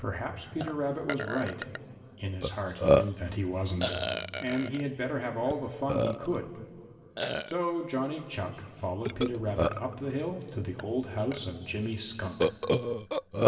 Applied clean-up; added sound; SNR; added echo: none; Burping, eructation; 0 dB; reverberation time 2.2 s.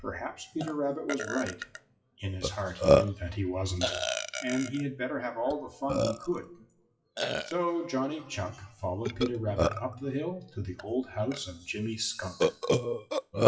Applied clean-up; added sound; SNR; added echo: classical method WPE with log-MMSE.